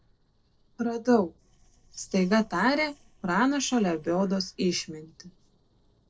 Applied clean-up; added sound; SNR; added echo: neural separator model SepFormer DNS4.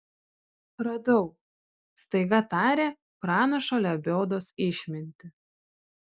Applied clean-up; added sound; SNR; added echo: none; none; none; none.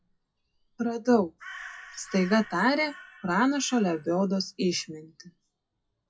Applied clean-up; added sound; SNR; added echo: classical method WPE with log-MMSE.